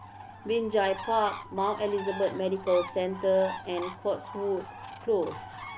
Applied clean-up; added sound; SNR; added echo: none; Bird; 12 dB; none.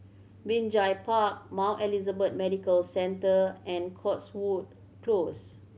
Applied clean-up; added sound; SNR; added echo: none; none; none; none.